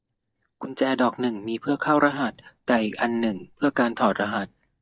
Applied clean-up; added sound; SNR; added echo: neural mask model DeepFilterNet 3.